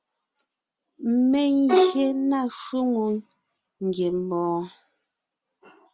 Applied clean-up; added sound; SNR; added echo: none; Bowed string instrument; -3 dB; none.